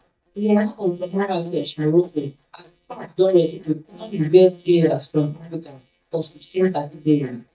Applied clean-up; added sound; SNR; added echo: neural mask model DeepFilterNet 3.